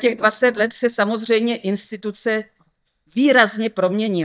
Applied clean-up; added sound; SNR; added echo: neural mask model DeepFilterNet 3.